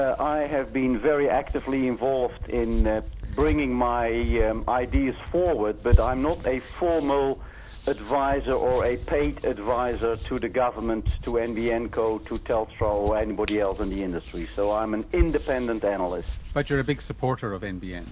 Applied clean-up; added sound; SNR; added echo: none; Hands; 6 dB; none.